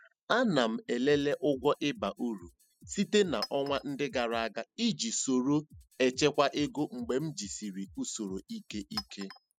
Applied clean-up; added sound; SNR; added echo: classical method spectral subtraction.